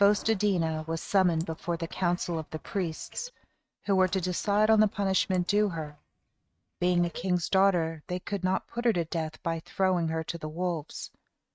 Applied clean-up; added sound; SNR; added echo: neural mask model RNNoise.